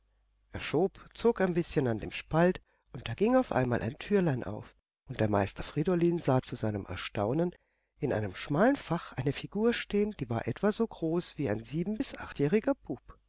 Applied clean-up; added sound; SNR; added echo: none; none; none; none.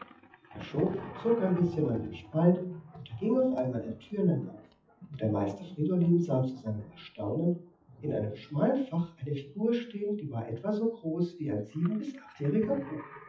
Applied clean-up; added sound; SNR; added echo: classical method WPE with log-MMSE.